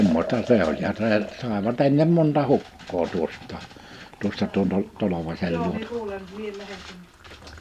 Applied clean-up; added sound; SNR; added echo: none; Liquid; 17 dB; none.